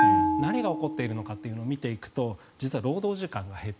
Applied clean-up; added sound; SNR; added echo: none; Bell; -2 dB; none.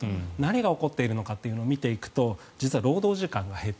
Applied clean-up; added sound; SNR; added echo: none; none; none; none.